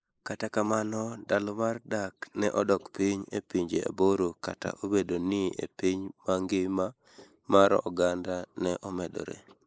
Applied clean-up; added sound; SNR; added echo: neural mask model Resemble Enhance denoiser.